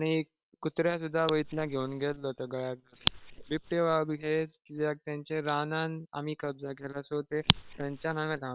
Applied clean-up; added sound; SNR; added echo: neural separator model SepFormer WHAM!.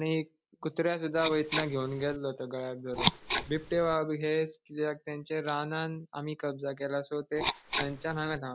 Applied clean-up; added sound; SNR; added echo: neural mask model Resemble Enhance denoiser.